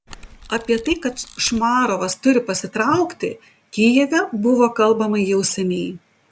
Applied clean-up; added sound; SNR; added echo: none; Camera; 19 dB; none.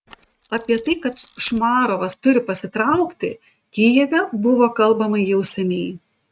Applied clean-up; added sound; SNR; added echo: neural mask model RNNoise.